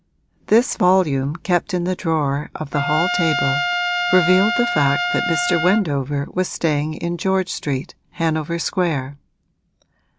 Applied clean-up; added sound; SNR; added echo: none; Trumpet; 2 dB; none.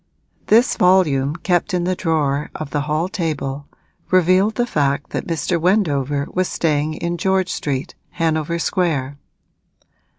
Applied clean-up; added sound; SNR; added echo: none; none; none; none.